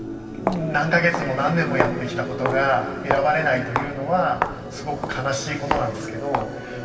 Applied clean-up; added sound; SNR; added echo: none; Walk, footsteps; 7 dB; reverberation time 2.4 s.